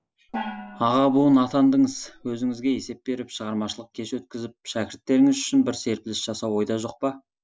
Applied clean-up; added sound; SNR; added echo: none; Gong; 15 dB; none.